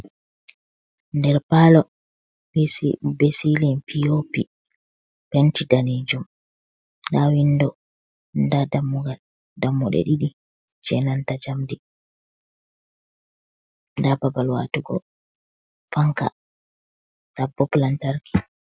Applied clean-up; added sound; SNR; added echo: none; none; none; none.